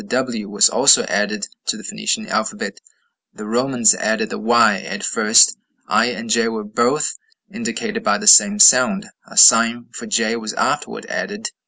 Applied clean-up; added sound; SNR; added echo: none; none; none; none.